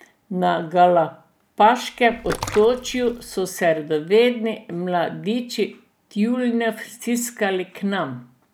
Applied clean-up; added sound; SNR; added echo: none; Splash, splatter; 12 dB; none.